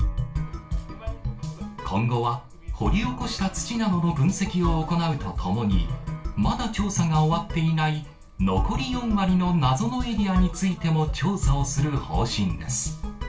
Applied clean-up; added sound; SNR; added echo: none; none; none; reverberation time 0.2 s.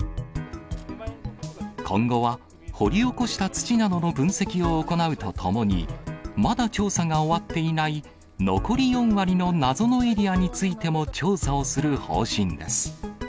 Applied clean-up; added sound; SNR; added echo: none; none; none; none.